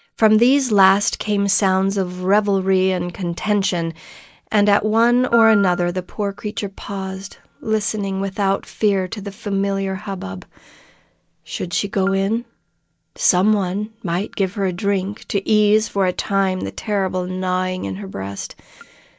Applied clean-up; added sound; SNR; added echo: neural mask model DeepFilterNet 3.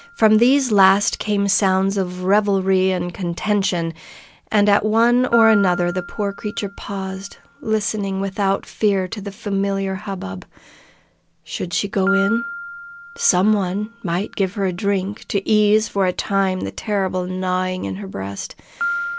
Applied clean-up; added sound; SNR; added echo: none; Piano; 14 dB; none.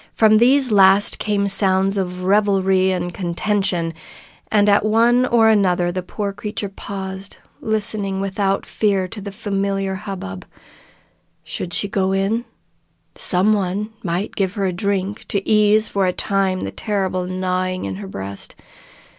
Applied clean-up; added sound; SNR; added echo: none; none; none; none.